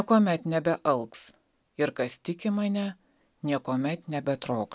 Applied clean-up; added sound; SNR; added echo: none; none; none; none.